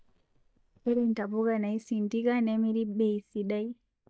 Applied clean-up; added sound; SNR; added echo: neural mask model DeepFilterNet 3.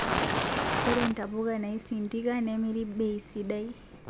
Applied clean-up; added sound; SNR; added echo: none; Fire; 2 dB; none.